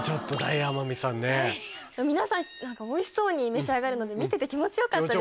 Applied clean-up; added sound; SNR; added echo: none; none; none; none.